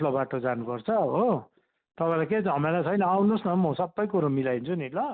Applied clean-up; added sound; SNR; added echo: none; none; none; none.